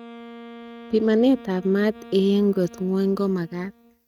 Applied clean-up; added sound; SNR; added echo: neural mask model RNNoise.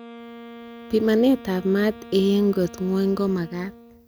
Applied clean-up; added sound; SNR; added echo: none; Wind instrument, woodwind instrument; 18 dB; none.